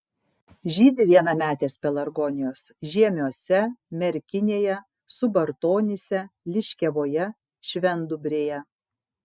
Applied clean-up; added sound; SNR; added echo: none; none; none; none.